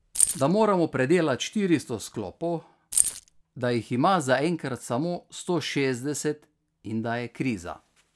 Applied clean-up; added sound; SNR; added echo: none; Keys jangling; -2 dB; none.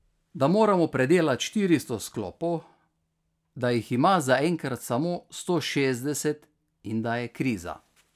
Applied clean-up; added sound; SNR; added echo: none; none; none; none.